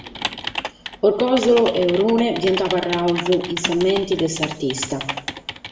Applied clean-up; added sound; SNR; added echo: none; Typing; 9 dB; reverberation time 0.8 s.